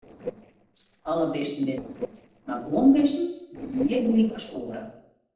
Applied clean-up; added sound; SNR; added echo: neural separator model SepFormer DNS4.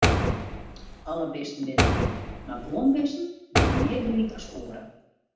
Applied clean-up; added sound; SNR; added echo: none; Door; -2 dB; reverberation time 0.8 s.